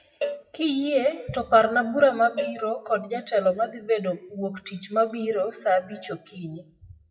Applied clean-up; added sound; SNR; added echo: classical method WPE with log-MMSE.